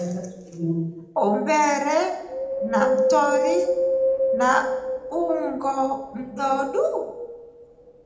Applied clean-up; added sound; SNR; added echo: none; Wind; 2 dB; reverberation time 0.8 s.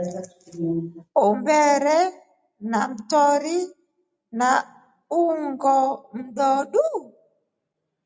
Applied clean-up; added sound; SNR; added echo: none; none; none; none.